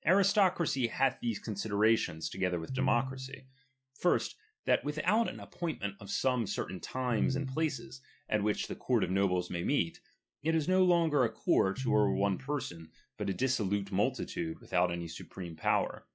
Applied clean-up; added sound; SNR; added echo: classical method log-MMSE.